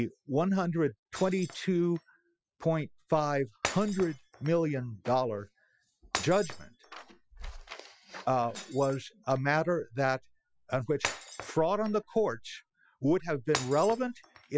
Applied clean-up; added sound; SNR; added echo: classical method Wiener filter.